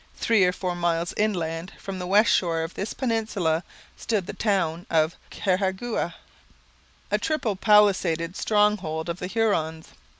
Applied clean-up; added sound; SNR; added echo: none; none; none; none.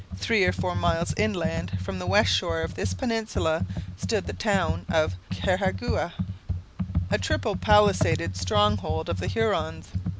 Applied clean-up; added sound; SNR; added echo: none; Computer keyboard; 3 dB; none.